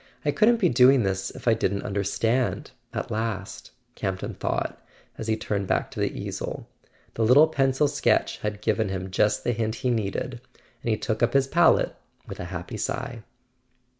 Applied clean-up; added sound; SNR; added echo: none; none; none; none.